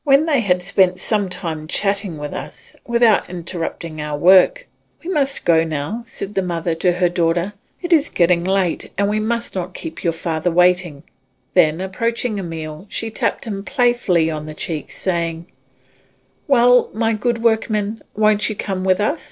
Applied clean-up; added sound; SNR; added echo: neural separator model SepFormer DNS4.